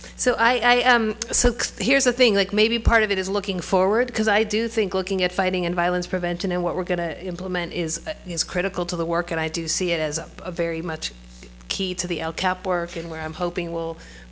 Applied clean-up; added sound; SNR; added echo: none; none; none; none.